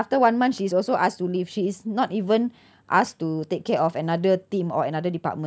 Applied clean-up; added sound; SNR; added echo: none; none; none; none.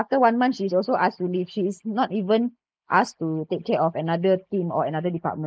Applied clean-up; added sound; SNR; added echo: neural mask model Resemble Enhance denoiser.